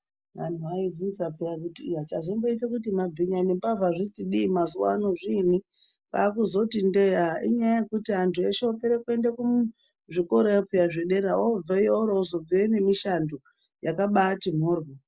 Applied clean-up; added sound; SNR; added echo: none; none; none; none.